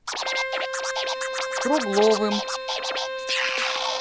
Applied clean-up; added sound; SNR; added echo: none; Bowed string instrument + Scratching (performance technique); -1 dB; none.